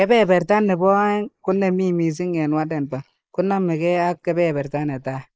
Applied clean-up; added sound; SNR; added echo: neural mask model Resemble Enhance denoiser.